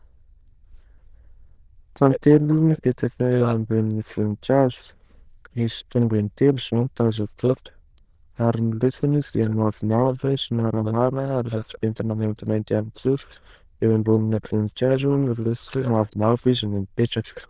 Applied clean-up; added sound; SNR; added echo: neural diffusion model UNIVERSE++.